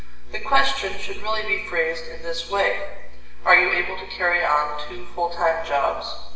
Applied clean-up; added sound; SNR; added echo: none; none; none; reverberation time 0.9 s.